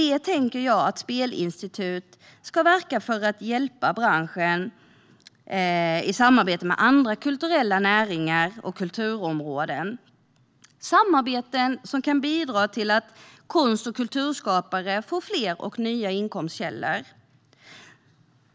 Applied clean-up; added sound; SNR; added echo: none; none; none; none.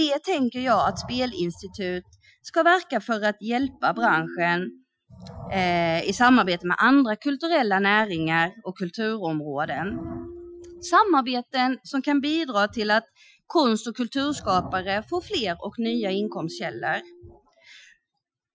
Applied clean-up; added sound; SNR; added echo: classical method Wiener filter.